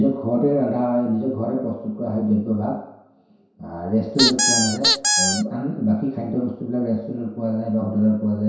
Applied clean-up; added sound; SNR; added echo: none; Squeak; -3 dB; reverberation time 0.7 s.